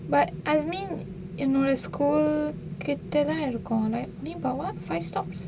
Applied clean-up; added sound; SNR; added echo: none; none; none; none.